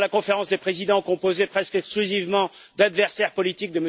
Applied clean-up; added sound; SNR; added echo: none; none; none; none.